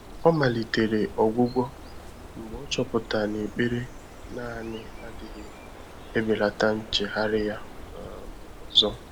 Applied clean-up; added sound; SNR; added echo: none; Bird; 13 dB; none.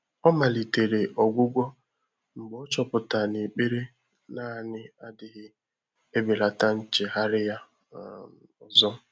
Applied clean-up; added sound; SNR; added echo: none; none; none; none.